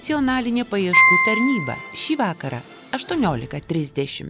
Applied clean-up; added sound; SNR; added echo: none; Piano; -3 dB; none.